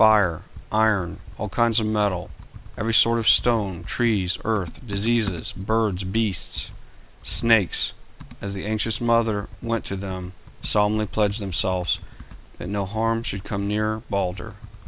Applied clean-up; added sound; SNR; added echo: none; Computer keyboard; 16 dB; none.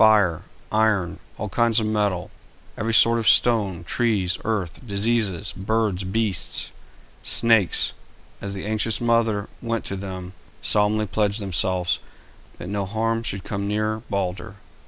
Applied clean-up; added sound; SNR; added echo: none; none; none; none.